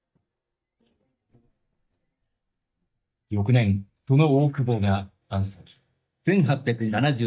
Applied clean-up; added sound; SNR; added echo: neural mask model DeepFilterNet 3.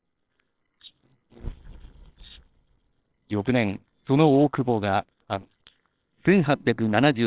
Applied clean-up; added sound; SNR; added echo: neural separator model SepFormer WHAMR!.